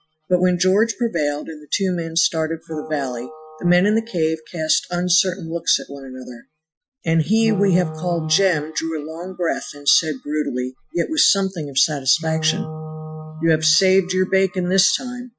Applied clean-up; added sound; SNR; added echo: classical method Wiener filter.